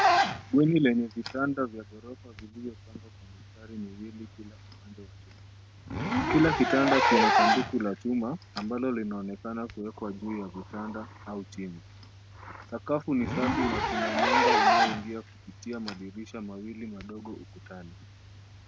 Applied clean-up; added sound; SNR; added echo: none; Zipper (clothing); -1 dB; none.